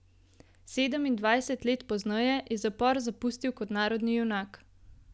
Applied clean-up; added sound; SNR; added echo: none; none; none; none.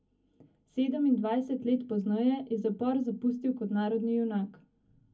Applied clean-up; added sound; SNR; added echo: none; none; none; reverberation time 0.3 s.